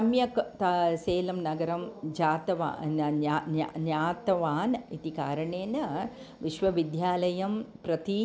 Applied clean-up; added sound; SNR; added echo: none; none; none; none.